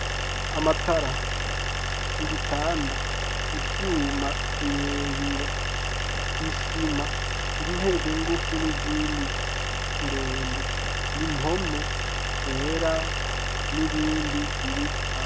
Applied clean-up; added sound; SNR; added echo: none; Idling; -3 dB; none.